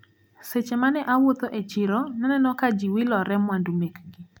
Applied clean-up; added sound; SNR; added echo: none; none; none; none.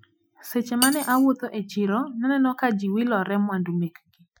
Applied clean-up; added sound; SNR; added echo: classical method Wiener filter.